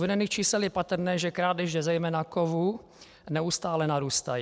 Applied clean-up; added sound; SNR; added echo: none; none; none; none.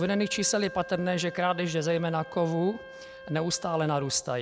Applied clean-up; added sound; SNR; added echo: none; Wind instrument, woodwind instrument; 16 dB; none.